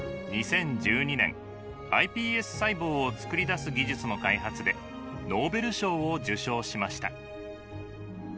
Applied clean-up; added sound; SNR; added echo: none; Truck; 19 dB; none.